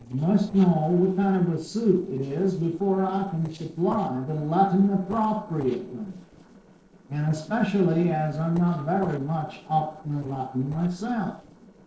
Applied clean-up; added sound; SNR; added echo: neural separator model SepFormer DNS4.